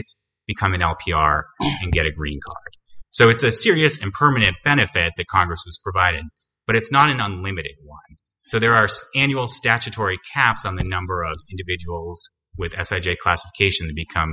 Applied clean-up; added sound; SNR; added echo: classical method spectral subtraction.